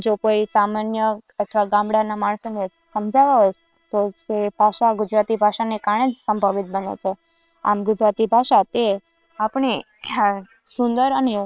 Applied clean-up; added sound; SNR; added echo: neural separator model SepFormer WHAM!.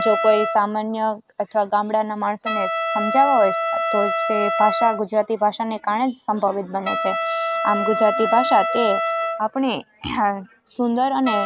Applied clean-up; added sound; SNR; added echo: none; Trumpet; 4 dB; none.